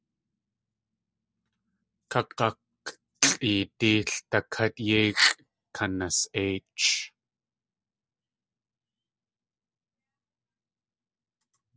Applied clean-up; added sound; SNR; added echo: none; none; none; none.